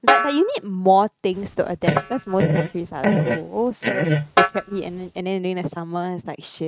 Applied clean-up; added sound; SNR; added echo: neural mask model RNNoise.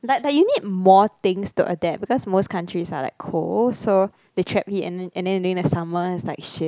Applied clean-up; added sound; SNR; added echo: none; none; none; none.